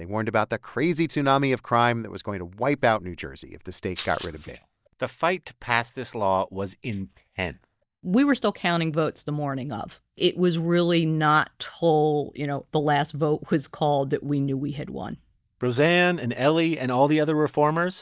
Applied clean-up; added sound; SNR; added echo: neural mask model DeepFilterNet 3.